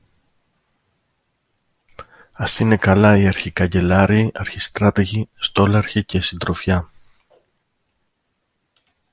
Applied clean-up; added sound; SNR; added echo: none; none; none; none.